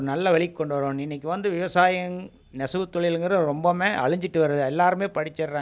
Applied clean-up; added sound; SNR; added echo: none; none; none; none.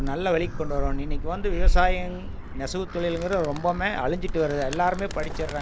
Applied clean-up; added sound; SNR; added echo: none; Animal; -1 dB; none.